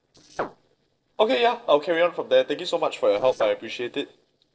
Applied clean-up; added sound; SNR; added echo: neural separator model SepFormer DNS4.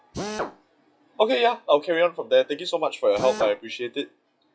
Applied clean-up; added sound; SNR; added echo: classical method WPE with log-MMSE.